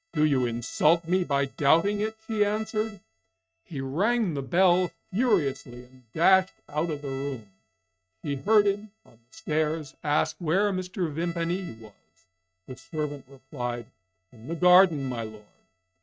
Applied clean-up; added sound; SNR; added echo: neural mask model RNNoise.